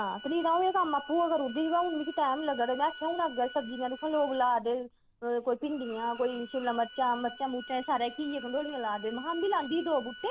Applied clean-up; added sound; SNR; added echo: none; Bowed string instrument; 15 dB; none.